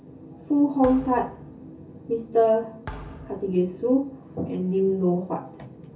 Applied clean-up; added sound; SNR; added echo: none; Thump, thud; 18 dB; reverberation time 0.3 s.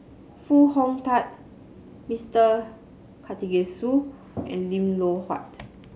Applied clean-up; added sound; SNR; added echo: none; none; none; none.